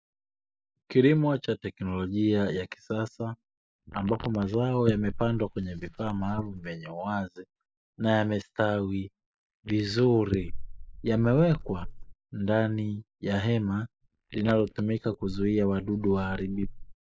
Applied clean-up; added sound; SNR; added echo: neural mask model Resemble Enhance denoiser.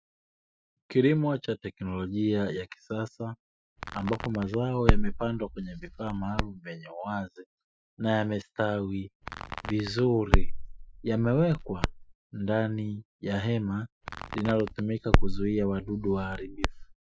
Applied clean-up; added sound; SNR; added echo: classical method Wiener filter.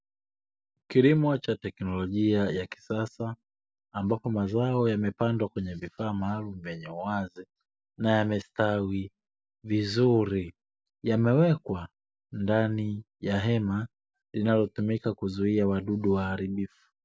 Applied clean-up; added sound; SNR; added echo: none; none; none; none.